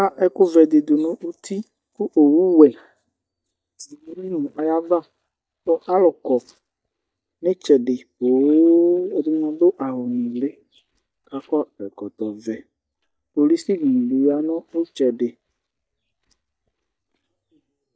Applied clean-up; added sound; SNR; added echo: neural mask model DeepFilterNet 3.